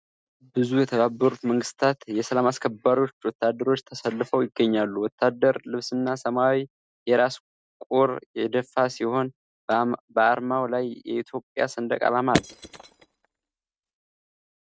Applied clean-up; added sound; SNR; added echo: neural mask model RNNoise.